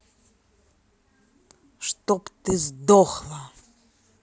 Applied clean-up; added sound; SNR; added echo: none; none; none; none.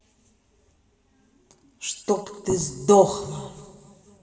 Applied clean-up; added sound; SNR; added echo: none; none; none; reverberation time 2.6 s.